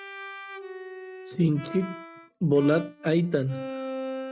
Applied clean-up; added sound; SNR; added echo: neural mask model RNNoise.